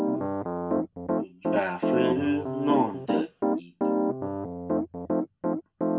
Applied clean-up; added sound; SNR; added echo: none; Piano; -4 dB; reverberation time 0.2 s.